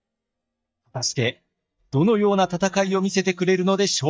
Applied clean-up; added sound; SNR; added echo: neural mask model DeepFilterNet 3.